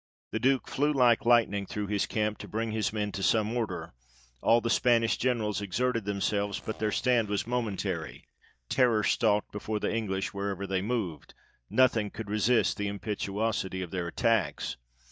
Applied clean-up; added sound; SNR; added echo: neural mask model DeepFilterNet 3.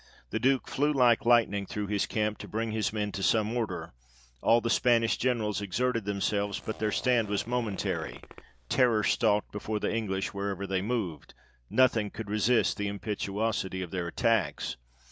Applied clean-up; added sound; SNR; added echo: none; Zipper (clothing); 19 dB; none.